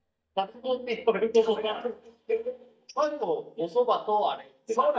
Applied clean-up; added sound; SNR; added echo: neural mask model DeepFilterNet 3.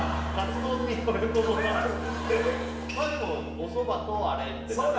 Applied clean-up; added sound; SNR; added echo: none; Brass instrument; 6 dB; reverberation time 0.9 s.